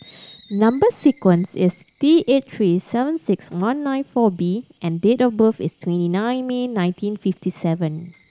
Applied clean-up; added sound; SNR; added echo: none; Boiling / Alarm; 16 dB; none.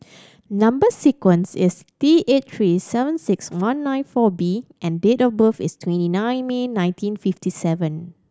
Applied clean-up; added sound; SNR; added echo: none; none; none; none.